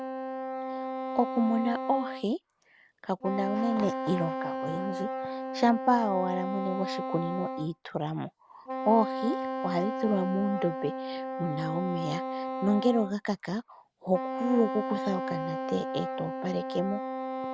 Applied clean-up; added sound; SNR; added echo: none; Wind instrument, woodwind instrument; 4 dB; none.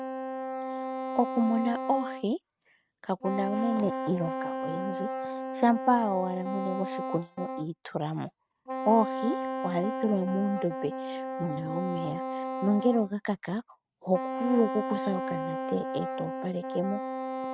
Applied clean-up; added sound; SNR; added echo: neural mask model RNNoise.